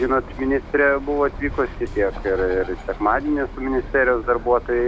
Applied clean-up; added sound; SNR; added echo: none; Bird; 12 dB; none.